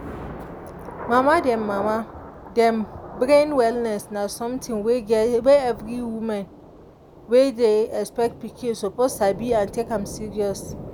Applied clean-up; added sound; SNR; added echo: none; Thunder / Rain; 14 dB; none.